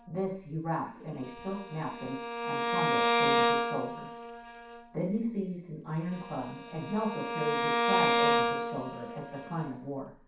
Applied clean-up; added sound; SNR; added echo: none; Bowed string instrument; -4 dB; reverberation time 0.7 s.